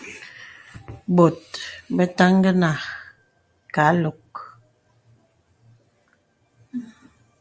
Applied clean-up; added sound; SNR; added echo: none; none; none; none.